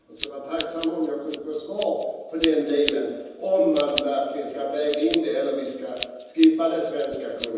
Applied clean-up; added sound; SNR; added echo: none; Scissors; 12 dB; reverberation time 1.1 s.